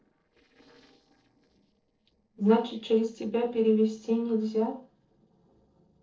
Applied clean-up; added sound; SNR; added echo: neural separator model SepFormer DNS4.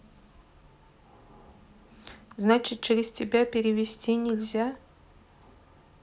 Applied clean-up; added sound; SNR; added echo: none; none; none; none.